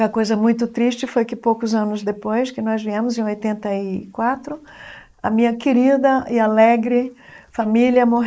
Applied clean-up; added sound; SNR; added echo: neural mask model Resemble Enhance denoiser.